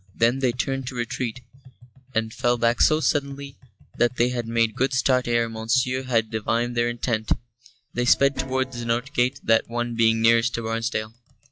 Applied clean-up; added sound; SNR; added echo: classical method log-MMSE.